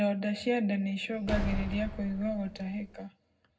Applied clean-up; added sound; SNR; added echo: none; Slam; 5 dB; reverberation time 0.3 s.